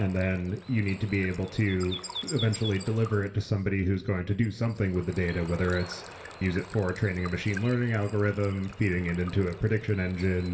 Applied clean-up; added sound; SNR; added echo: none; Water / Bird; 16 dB; reverberation time 0.7 s.